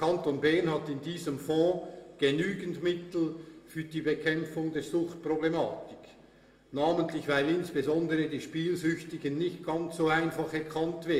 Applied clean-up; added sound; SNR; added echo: none; none; none; reverberation time 0.8 s.